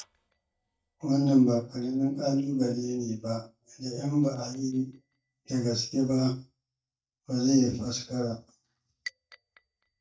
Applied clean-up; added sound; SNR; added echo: neural mask model DeepFilterNet 3.